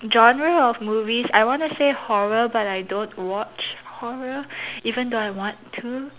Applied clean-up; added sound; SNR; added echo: none; none; none; none.